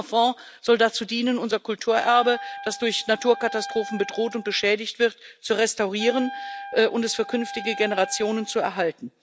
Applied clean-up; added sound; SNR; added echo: none; Wind instrument, woodwind instrument; 13 dB; none.